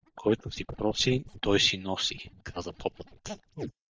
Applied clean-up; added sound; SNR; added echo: neural mask model DeepFilterNet 3.